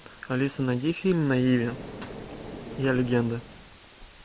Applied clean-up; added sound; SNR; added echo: none; Car + Bell; 15 dB; none.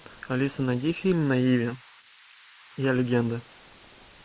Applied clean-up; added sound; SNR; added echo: neural mask model Resemble Enhance denoiser.